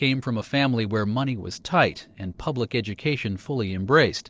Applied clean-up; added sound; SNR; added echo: neural separator model SepFormer DNS4.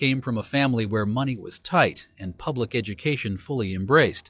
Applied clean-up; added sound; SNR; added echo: classical method log-MMSE.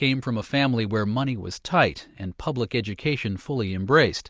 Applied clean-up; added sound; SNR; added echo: none; none; none; none.